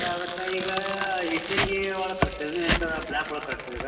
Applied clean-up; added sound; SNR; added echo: none; Tearing; 0 dB; reverberation time 2.0 s.